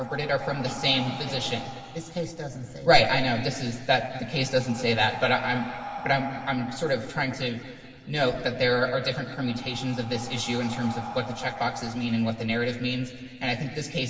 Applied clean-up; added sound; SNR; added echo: none; Breathing; 15 dB; reverberation time 2.3 s.